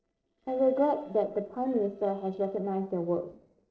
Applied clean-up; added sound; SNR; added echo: neural separator model SepFormer DNS4.